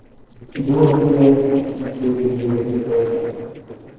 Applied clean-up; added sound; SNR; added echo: neural separator model SepFormer DNS4.